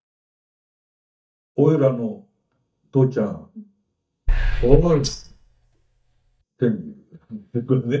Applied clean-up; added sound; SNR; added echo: neural mask model DeepFilterNet 3.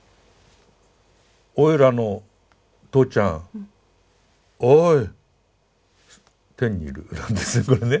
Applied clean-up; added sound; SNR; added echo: none; none; none; none.